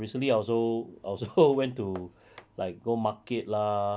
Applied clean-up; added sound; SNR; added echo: none; none; none; none.